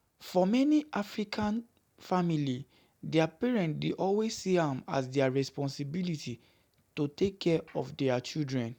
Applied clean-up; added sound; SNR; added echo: none; none; none; none.